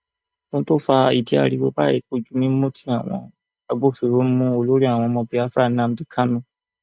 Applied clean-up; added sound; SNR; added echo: neural mask model DeepFilterNet 3.